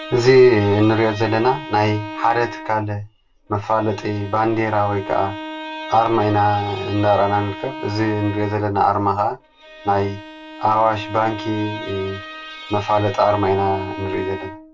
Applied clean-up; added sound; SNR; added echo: none; Bowed string instrument; 14 dB; reverberation time 0.2 s.